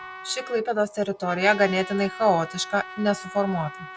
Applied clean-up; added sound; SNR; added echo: none; Trumpet; 15 dB; none.